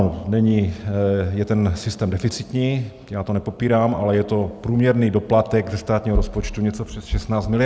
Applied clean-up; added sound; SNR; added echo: none; none; none; none.